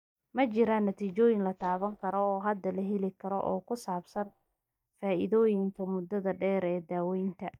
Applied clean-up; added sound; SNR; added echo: neural mask model DeepFilterNet 3.